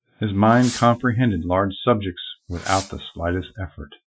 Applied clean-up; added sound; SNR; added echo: classical method Wiener filter.